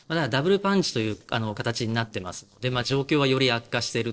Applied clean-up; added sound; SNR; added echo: neural separator model SepFormer DNS4.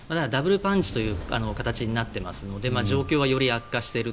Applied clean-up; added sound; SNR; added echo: none; Sliding door; 14 dB; none.